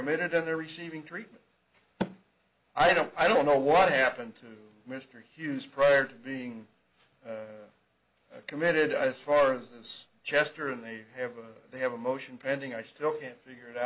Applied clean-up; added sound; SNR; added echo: none; none; none; none.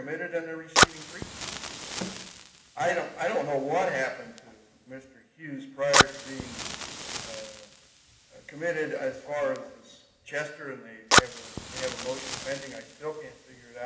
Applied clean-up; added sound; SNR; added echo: none; Fire; -3 dB; reverberation time 1.0 s.